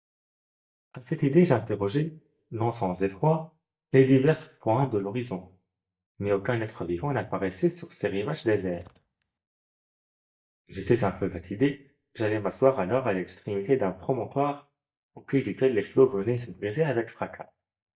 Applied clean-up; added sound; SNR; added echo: neural mask model DeepFilterNet 3.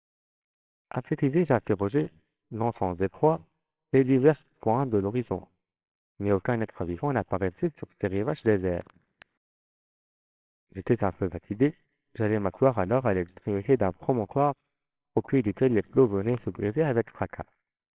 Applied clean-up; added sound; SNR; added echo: neural separator model SepFormer WHAMR!.